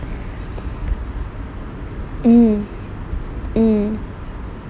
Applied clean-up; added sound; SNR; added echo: none; none; none; none.